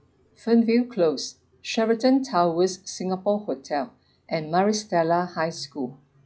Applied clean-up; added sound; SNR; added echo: classical method log-MMSE.